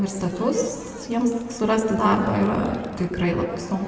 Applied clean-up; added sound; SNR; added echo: none; Crowd; 19 dB; reverberation time 1.9 s.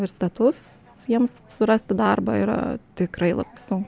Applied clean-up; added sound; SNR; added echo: none; none; none; none.